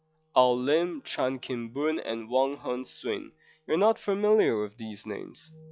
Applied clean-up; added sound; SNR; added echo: classical method log-MMSE.